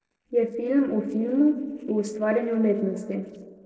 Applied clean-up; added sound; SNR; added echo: neural separator model SepFormer DNS4.